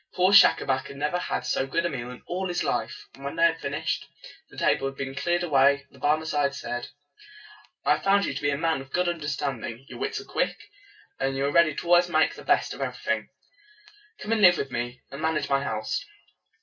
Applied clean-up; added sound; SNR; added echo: none; none; none; reverberation time 0.2 s.